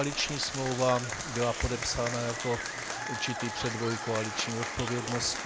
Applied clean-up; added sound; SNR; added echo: none; Applause / Crowd; 4 dB; none.